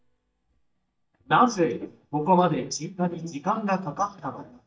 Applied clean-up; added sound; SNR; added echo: neural mask model DeepFilterNet 3.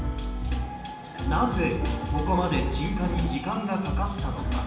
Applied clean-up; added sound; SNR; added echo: none; Whoosh, swoosh, swish; 16 dB; reverberation time 0.9 s.